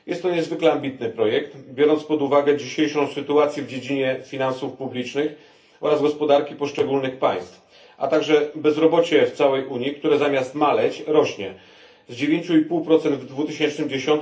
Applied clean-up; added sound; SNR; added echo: none; none; none; reverberation time 0.3 s.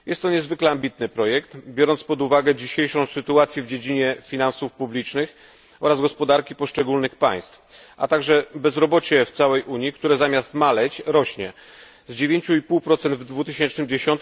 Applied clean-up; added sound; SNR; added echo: none; none; none; none.